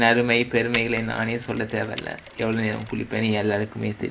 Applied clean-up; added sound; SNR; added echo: none; Mechanisms; 14 dB; none.